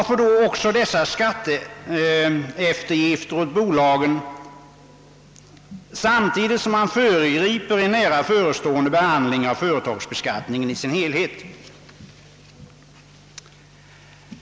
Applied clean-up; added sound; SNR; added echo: none; none; none; none.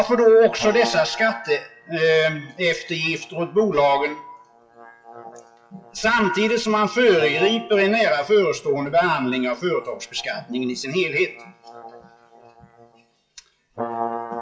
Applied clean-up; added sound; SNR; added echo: classical method WPE with log-MMSE.